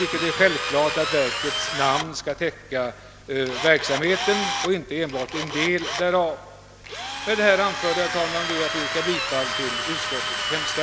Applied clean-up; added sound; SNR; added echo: none; Drill; 4 dB; none.